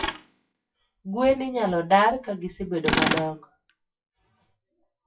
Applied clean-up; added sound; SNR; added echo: classical method WPE with log-MMSE.